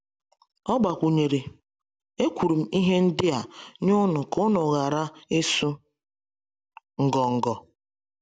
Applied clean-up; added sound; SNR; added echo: none; none; none; none.